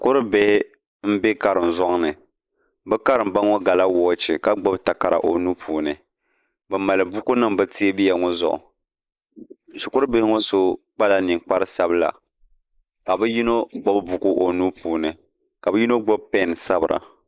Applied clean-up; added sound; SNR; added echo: neural mask model Resemble Enhance denoiser.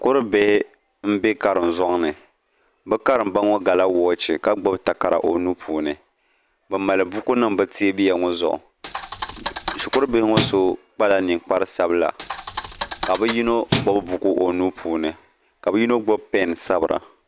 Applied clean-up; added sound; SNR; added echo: none; Thump, thud; 5 dB; none.